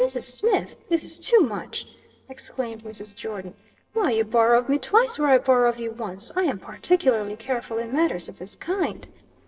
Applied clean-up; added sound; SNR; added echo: neural separator model SepFormer DNS4.